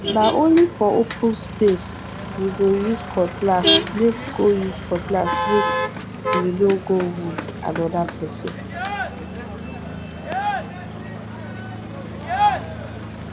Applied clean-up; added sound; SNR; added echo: none; Motor vehicle (road); 3 dB; none.